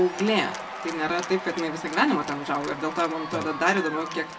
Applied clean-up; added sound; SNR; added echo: none; Applause / Cheering; 9 dB; reverberation time 0.6 s.